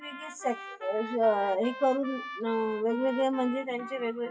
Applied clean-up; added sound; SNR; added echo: classical method WPE with log-MMSE.